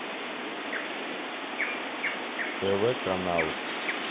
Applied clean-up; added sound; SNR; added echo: none; Bird vocalization, bird call, bird song; -1 dB; none.